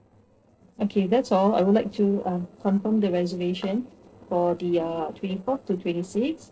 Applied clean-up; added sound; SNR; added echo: neural separator model SepFormer DNS4.